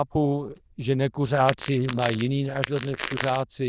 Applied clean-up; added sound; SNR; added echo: neural diffusion model UNIVERSE++.